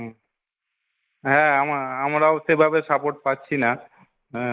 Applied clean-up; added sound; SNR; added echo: neural mask model Resemble Enhance denoiser.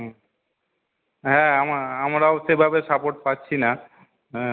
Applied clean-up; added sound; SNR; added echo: none; none; none; none.